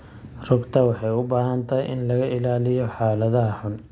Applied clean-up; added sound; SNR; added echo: none; none; none; none.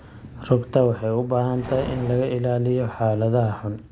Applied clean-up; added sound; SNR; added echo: none; Livestock, farm animals, working animals; 18 dB; none.